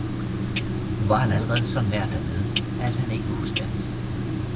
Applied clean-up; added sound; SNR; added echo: none; Clock; -2 dB; none.